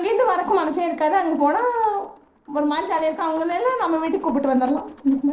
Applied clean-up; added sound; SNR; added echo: neural separator model SepFormer DNS4.